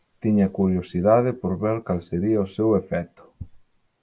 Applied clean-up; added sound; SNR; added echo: none; none; none; none.